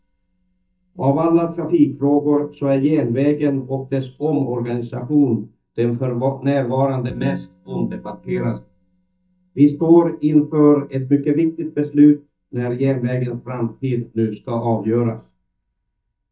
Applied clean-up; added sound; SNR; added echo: neural mask model DeepFilterNet 3.